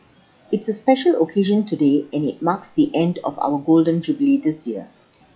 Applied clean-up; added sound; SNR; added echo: classical method log-MMSE.